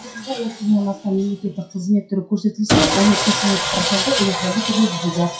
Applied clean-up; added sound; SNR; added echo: classical method WPE with log-MMSE.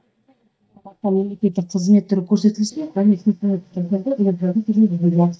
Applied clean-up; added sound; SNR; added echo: neural mask model DeepFilterNet 3.